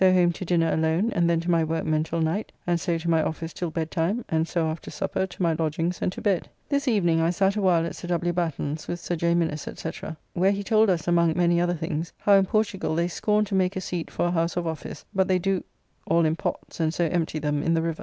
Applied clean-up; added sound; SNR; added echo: none; none; none; none.